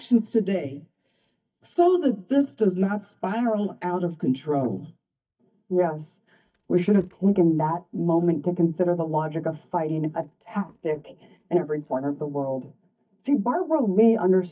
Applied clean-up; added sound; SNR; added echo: neural mask model DeepFilterNet 3.